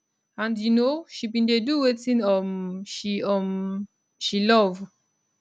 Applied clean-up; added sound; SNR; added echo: none; none; none; none.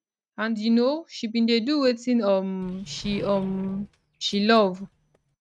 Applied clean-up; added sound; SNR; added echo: neural mask model RNNoise.